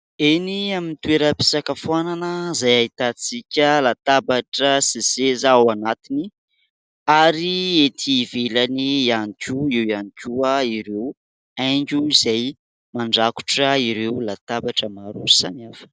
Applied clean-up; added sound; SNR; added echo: none; none; none; none.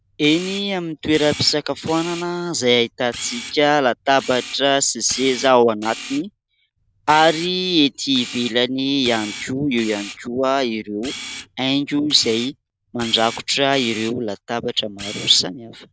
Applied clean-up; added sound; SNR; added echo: none; Camera; 15 dB; none.